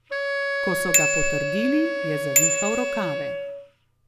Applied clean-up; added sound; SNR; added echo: none; Wind instrument, woodwind instrument + Bicycle bell; -4 dB; none.